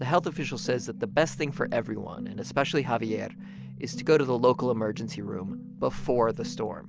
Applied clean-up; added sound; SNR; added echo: none; none; none; none.